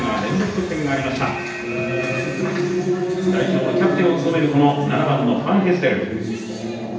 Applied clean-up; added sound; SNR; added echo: none; none; none; reverberation time 0.9 s.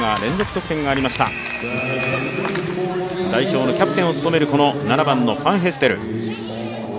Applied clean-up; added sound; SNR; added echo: none; none; none; none.